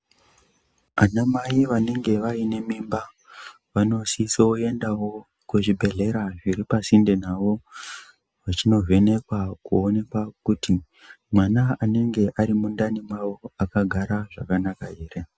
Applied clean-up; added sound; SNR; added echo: none; none; none; none.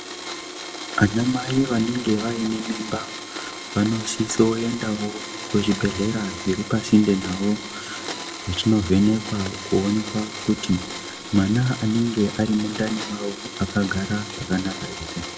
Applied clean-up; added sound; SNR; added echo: none; Domestic sounds, home sounds; 10 dB; reverberation time 1.3 s.